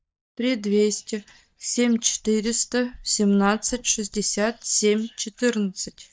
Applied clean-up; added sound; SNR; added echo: neural mask model DeepFilterNet 3.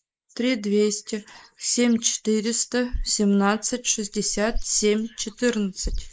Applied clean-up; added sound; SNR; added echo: neural mask model Resemble Enhance denoiser.